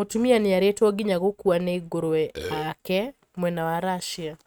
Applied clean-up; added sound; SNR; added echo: neural mask model RNNoise.